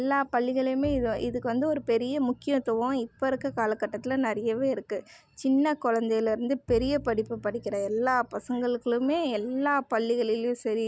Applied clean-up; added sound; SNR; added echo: none; Bowed string instrument; 18 dB; none.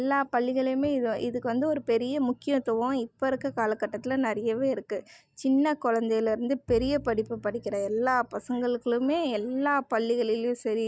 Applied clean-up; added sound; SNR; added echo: neural mask model DeepFilterNet 3.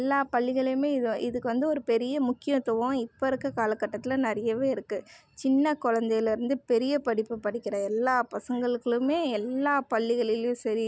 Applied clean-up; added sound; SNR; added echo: none; none; none; none.